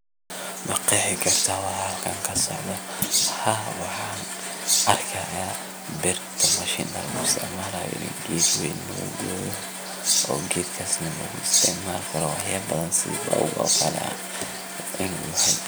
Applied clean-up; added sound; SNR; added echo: none; Thump, thud; 12 dB; none.